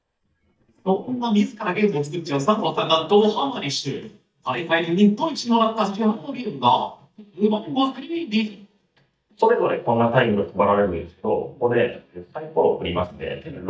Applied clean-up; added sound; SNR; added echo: neural mask model DeepFilterNet 3.